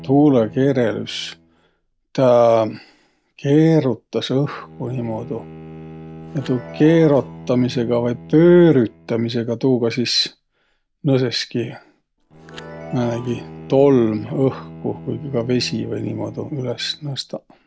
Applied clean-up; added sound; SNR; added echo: none; Bowed string instrument + Chime; 19 dB; none.